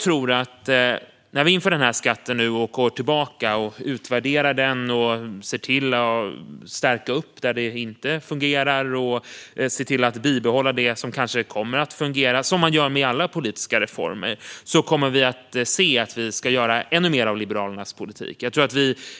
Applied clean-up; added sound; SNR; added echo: none; none; none; none.